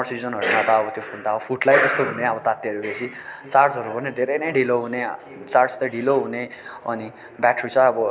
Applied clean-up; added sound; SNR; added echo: none; none; none; none.